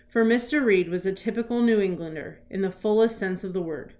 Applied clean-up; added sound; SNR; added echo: none; none; none; none.